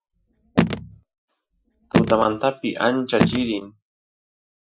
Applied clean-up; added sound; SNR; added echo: classical method Wiener filter.